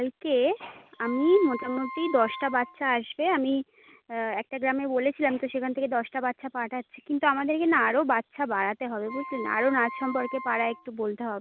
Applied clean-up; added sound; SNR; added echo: none; Wind instrument, woodwind instrument; 13 dB; none.